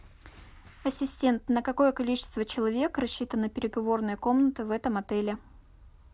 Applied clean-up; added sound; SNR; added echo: none; none; none; none.